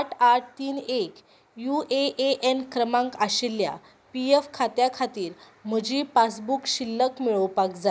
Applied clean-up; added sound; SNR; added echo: none; none; none; none.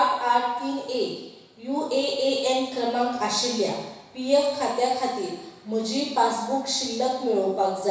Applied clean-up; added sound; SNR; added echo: none; none; none; reverberation time 1.1 s.